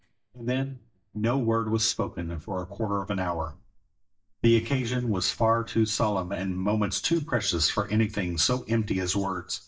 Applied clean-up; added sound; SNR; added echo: neural mask model DeepFilterNet 3.